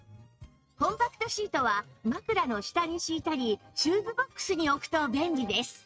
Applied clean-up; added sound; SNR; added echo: neural mask model RNNoise.